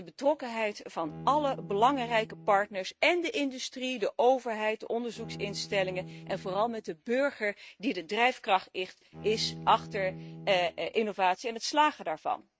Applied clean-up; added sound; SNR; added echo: neural mask model RNNoise.